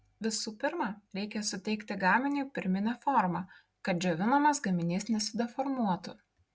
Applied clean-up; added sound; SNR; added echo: none; none; none; none.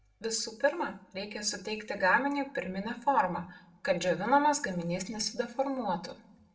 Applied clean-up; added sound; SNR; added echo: none; none; none; reverberation time 0.3 s.